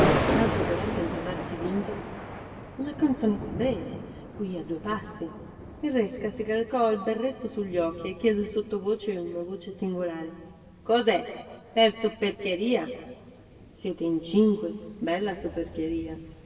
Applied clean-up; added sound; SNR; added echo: none; Thunder; 6 dB; reverberation time 2.0 s.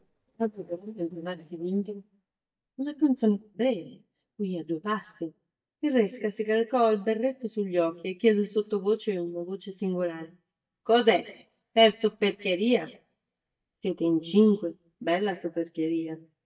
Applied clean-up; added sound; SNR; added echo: neural mask model DeepFilterNet 3.